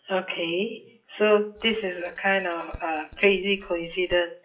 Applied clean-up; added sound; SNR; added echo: classical method WPE with log-MMSE.